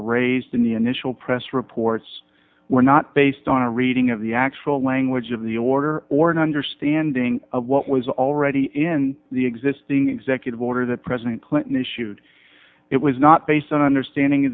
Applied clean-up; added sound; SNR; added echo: none; none; none; none.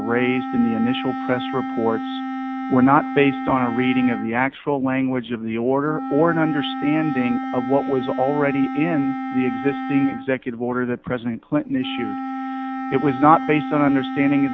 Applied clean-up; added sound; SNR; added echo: none; Wind instrument, woodwind instrument; 7 dB; none.